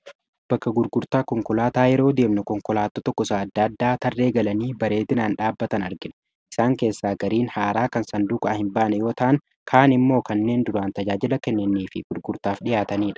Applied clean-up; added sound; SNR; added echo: none; none; none; none.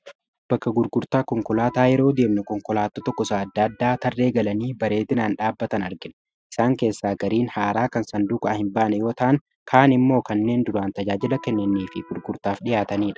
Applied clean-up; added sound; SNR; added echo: classical method Wiener filter.